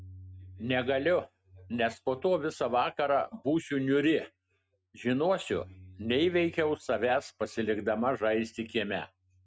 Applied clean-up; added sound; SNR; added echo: neural mask model RNNoise.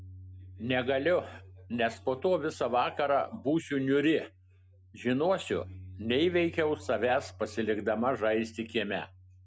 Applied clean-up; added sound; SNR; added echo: none; Bass guitar; 20 dB; none.